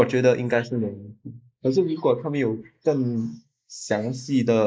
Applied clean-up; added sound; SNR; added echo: neural mask model Resemble Enhance denoiser.